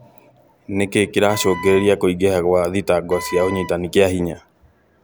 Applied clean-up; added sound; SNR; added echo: none; Wind instrument, woodwind instrument; 14 dB; none.